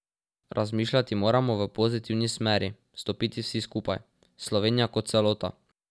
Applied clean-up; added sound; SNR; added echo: none; none; none; none.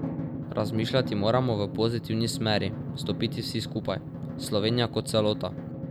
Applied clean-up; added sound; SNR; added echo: none; Drum; 6 dB; none.